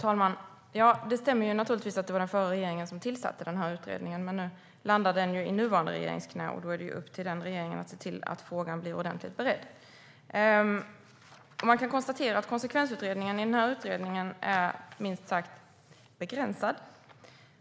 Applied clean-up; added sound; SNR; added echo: none; none; none; none.